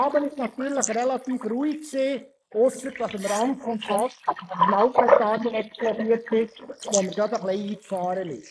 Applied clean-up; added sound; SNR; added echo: neural mask model Resemble Enhance denoiser.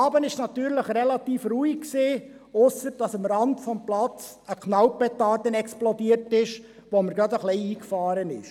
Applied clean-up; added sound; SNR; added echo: none; none; none; none.